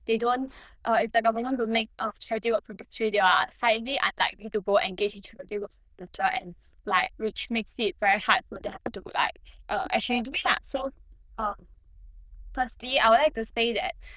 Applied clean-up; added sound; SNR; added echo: neural diffusion model UNIVERSE++.